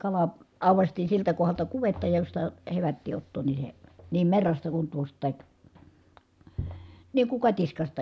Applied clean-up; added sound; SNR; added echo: none; none; none; none.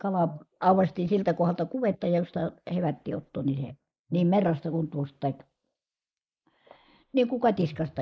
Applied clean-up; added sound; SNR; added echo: neural mask model Resemble Enhance denoiser.